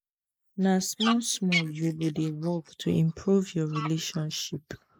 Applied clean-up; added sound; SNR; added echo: neural mask model Resemble Enhance denoiser.